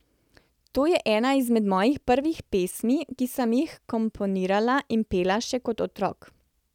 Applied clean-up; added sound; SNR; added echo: none; none; none; none.